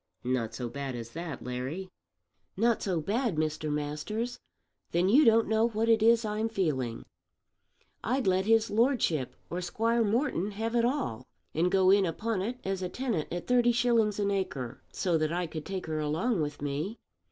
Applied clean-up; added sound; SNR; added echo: none; none; none; none.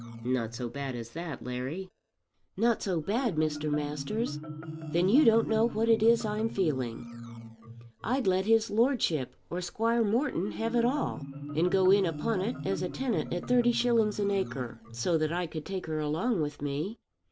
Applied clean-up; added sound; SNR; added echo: none; Marimba, xylophone; 12 dB; none.